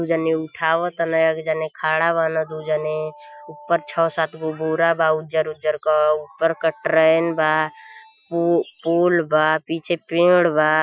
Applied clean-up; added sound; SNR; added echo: classical method Wiener filter.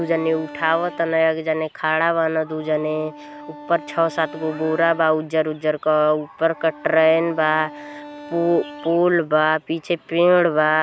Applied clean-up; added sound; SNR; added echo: none; Wind instrument, woodwind instrument; 19 dB; none.